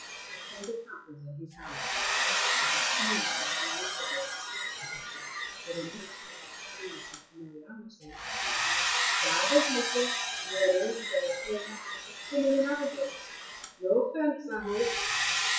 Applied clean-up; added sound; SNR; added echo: classical method WPE with log-MMSE.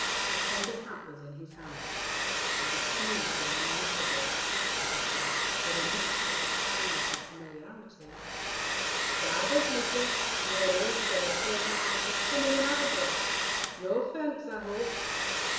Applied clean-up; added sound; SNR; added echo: none; Domestic sounds, home sounds; -5 dB; reverberation time 1.0 s.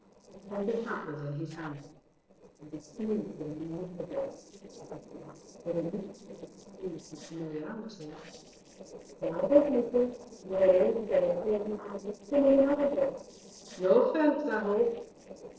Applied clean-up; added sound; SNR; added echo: neural separator model SepFormer DNS4.